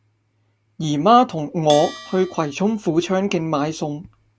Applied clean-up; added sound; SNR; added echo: none; Bell; 18 dB; none.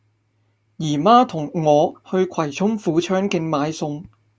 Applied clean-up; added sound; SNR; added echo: none; none; none; none.